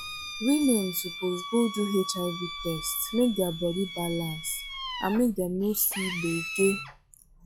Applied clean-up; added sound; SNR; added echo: classical method log-MMSE.